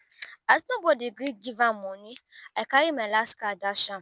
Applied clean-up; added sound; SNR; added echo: none; none; none; none.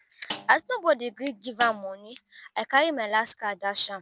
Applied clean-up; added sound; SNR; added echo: none; Snare drum; 15 dB; none.